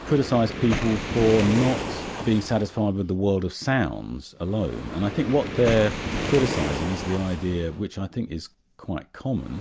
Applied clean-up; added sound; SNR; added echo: none; Waves, surf; 8 dB; none.